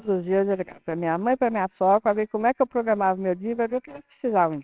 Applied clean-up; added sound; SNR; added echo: neural separator model SepFormer WHAMR!.